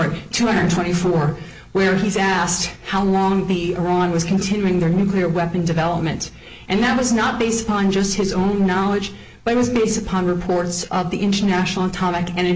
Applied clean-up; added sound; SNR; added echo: none; none; none; none.